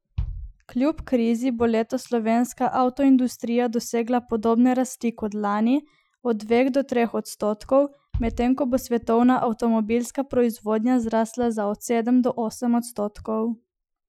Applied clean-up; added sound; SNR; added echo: classical method Wiener filter.